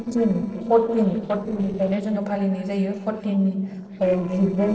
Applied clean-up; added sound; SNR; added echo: neural separator model SepFormer DNS4.